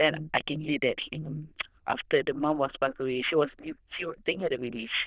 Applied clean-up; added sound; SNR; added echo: neural diffusion model UNIVERSE++.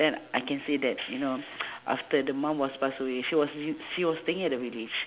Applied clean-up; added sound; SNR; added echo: none; none; none; none.